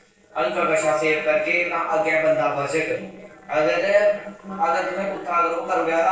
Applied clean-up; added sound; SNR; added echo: neural separator model SepFormer DNS4.